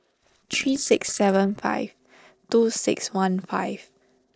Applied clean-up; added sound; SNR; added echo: neural separator model SepFormer DNS4.